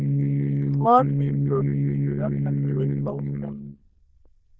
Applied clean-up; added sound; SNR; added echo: neural diffusion model UNIVERSE++.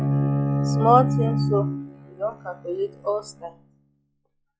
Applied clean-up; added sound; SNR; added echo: classical method log-MMSE.